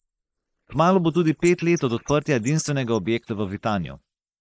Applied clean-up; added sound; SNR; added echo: neural mask model Resemble Enhance denoiser.